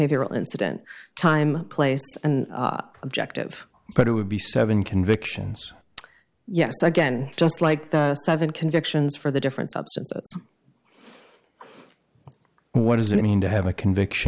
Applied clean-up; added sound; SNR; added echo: none; none; none; none.